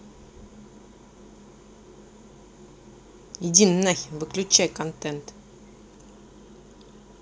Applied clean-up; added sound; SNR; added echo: none; none; none; none.